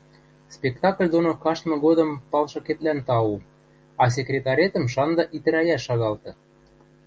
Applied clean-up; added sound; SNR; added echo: none; none; none; none.